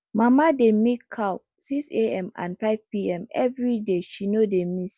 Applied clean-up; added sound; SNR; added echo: none; none; none; none.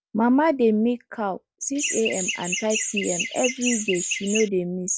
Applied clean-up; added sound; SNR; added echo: none; Chirp, tweet; 4 dB; none.